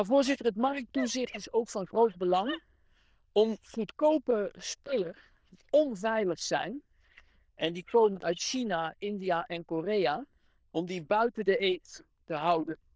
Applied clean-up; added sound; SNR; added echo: neural diffusion model UNIVERSE++.